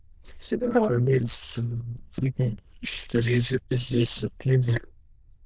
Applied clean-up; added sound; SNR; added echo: neural diffusion model UNIVERSE++.